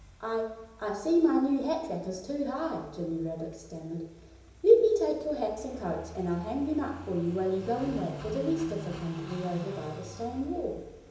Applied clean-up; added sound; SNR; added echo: none; Car passing by / Idling; 15 dB; reverberation time 0.9 s.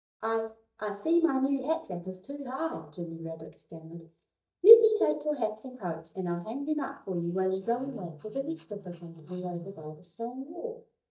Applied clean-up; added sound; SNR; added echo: neural mask model DeepFilterNet 3.